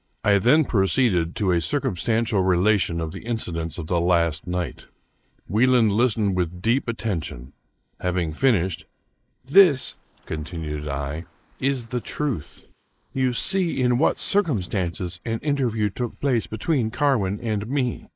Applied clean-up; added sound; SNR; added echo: neural mask model Resemble Enhance denoiser.